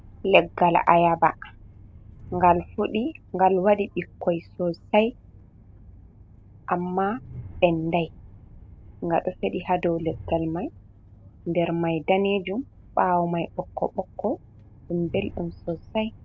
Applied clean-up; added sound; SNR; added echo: none; Train; 19 dB; none.